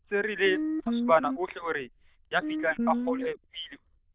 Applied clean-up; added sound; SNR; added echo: neural diffusion model UNIVERSE++.